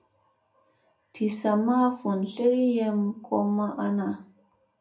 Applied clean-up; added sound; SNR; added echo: none; none; none; reverberation time 0.3 s.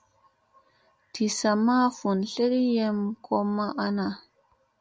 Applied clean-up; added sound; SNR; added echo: none; none; none; none.